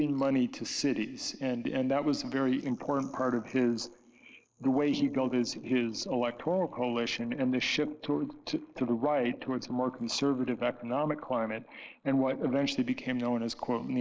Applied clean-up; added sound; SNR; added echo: neural mask model Resemble Enhance denoiser.